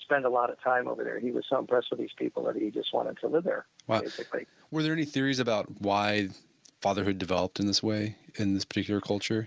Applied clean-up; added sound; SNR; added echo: none; none; none; none.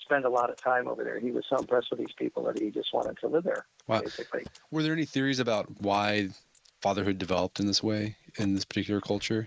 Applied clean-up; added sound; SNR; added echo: neural mask model Resemble Enhance denoiser.